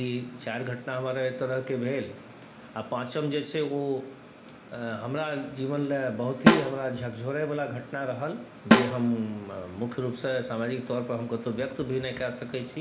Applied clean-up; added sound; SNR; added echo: none; Snare drum; -5 dB; reverberation time 1.9 s.